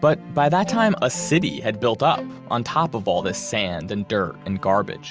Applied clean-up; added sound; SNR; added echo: none; Bowed string instrument; 18 dB; none.